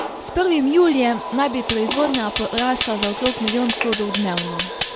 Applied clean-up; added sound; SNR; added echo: none; Fire; 6 dB; none.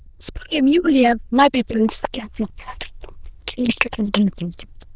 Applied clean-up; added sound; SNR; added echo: neural diffusion model UNIVERSE++.